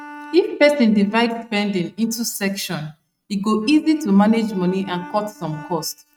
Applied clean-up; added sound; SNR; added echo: neural mask model RNNoise.